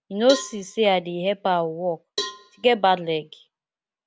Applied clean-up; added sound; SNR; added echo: none; Cowbell; 14 dB; none.